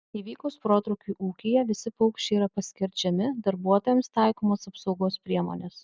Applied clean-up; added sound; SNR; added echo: none; none; none; none.